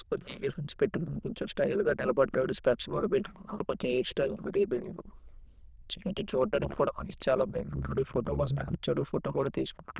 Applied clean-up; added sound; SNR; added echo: neural diffusion model UNIVERSE++.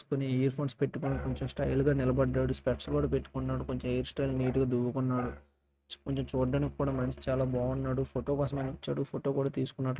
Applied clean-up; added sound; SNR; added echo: neural mask model RNNoise.